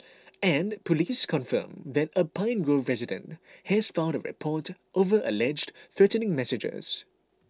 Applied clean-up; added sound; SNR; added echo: none; none; none; none.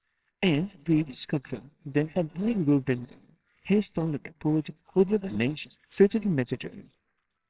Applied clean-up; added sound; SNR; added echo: neural separator model SepFormer WHAMR!.